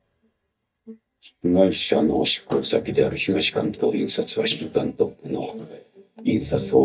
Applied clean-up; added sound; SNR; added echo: neural mask model DeepFilterNet 3.